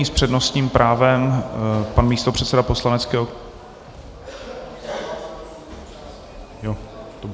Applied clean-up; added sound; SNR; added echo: none; none; none; none.